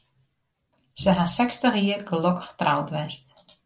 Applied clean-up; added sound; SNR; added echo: none; none; none; none.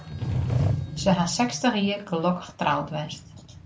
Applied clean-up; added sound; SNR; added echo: none; Sliding door; 4 dB; none.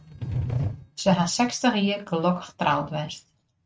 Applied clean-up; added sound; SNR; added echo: neural mask model RNNoise.